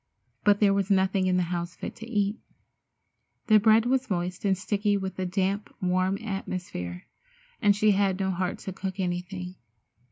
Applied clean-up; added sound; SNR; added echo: none; none; none; none.